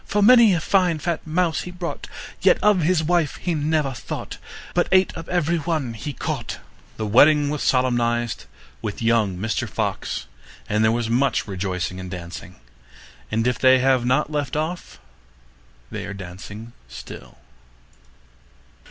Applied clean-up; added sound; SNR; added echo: none; none; none; none.